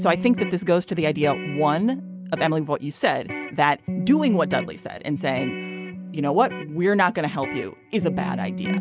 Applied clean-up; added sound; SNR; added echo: none; Electric guitar; 9 dB; none.